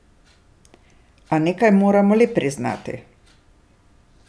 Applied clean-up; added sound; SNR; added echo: none; none; none; none.